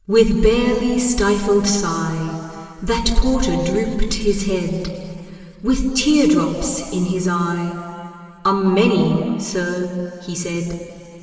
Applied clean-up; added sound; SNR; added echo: none; none; none; reverberation time 2.8 s.